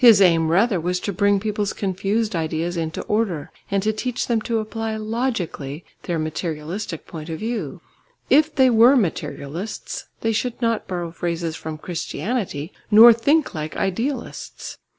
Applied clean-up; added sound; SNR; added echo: none; none; none; none.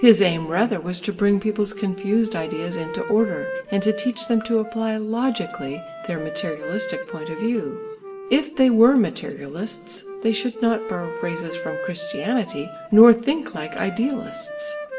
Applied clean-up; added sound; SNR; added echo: none; Wind instrument, woodwind instrument; 12 dB; reverberation time 1.7 s.